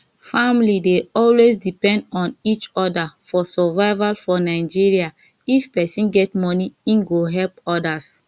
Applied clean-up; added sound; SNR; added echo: none; none; none; none.